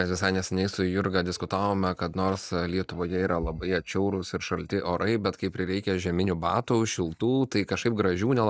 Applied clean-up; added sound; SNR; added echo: neural mask model DeepFilterNet 3.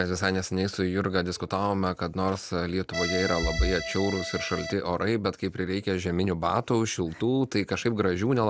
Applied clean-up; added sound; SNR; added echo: none; Accordion; 6 dB; none.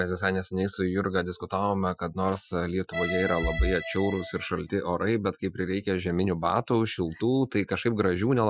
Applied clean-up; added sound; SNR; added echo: classical method Wiener filter.